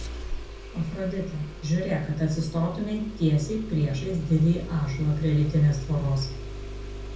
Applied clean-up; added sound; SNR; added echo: none; Engine starting; 10 dB; reverberation time 0.5 s.